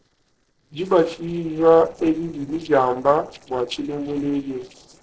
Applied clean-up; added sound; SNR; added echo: neural separator model SepFormer DNS4.